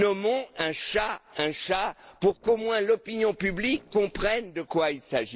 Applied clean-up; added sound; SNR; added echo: neural separator model SepFormer DNS4.